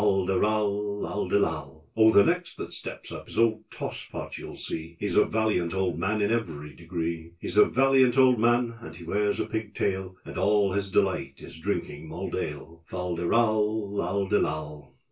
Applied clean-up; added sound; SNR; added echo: none; none; none; reverberation time 0.1 s.